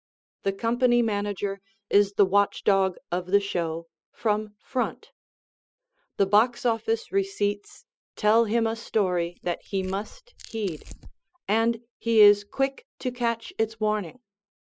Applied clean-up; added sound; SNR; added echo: classical method spectral subtraction.